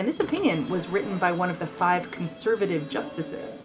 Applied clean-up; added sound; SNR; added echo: none; Subway, metro, underground / Sliding door; 13 dB; reverberation time 0.3 s.